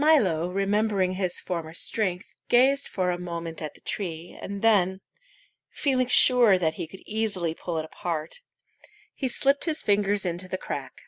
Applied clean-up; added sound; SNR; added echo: none; none; none; none.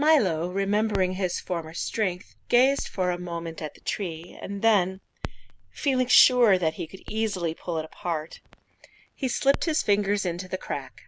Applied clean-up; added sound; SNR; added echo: none; Crackle; 15 dB; none.